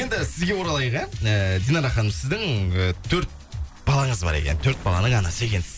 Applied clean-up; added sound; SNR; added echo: none; Explosion; 18 dB; none.